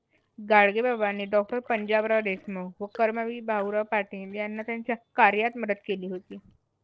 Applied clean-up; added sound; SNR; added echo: neural separator model SepFormer DNS4.